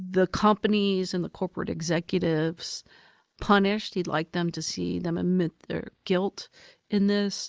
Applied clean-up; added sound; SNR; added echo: none; none; none; none.